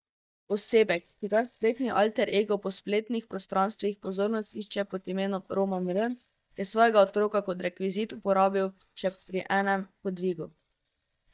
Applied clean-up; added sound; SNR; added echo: neural mask model DeepFilterNet 3.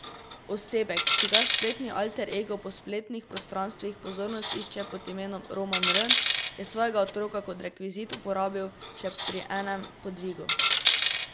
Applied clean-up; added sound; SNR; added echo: none; Coin (dropping); -4 dB; none.